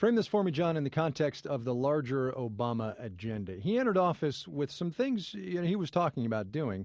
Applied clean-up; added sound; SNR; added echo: none; none; none; none.